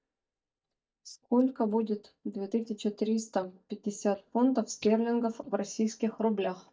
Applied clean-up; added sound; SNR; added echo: neural mask model DeepFilterNet 3.